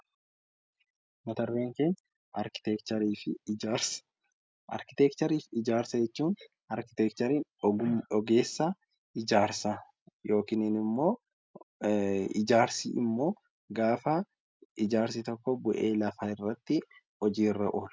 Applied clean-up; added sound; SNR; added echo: none; none; none; none.